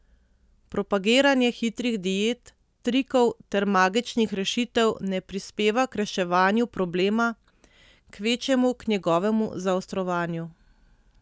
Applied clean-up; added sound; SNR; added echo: none; none; none; none.